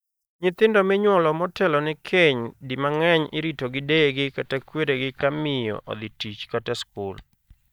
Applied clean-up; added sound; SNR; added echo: neural mask model DeepFilterNet 3.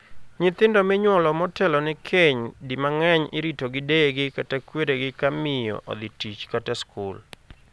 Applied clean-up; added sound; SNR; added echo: none; none; none; none.